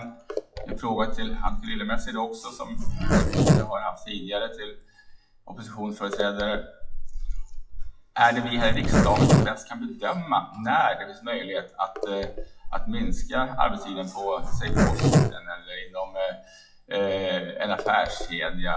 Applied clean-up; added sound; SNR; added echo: classical method WPE with log-MMSE.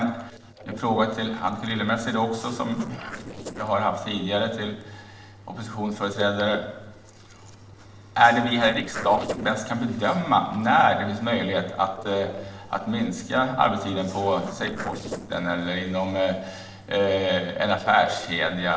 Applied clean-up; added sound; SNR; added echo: neural separator model SepFormer DNS4.